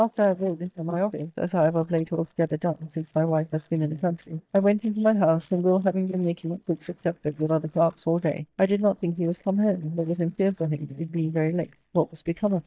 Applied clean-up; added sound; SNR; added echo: neural mask model DeepFilterNet 3.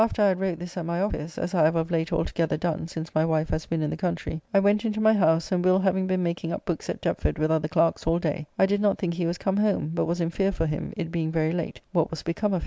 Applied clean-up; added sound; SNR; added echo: none; none; none; none.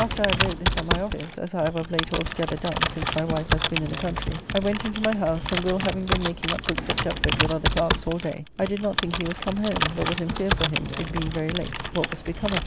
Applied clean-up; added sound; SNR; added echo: none; Computer keyboard; 0 dB; none.